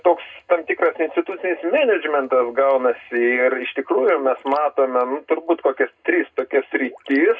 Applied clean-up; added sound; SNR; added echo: none; Gurgling; 19 dB; reverberation time 0.2 s.